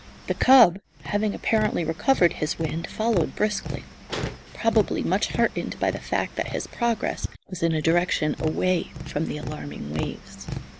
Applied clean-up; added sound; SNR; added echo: none; Tap; 11 dB; none.